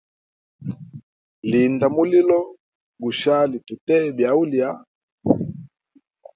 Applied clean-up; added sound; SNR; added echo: none; none; none; none.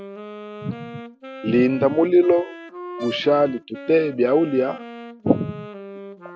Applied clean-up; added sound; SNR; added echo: none; Brass instrument + Wind instrument, woodwind instrument; 15 dB; none.